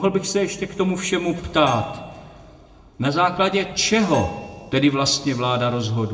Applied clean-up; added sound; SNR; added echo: none; Bell; 17 dB; reverberation time 1.3 s.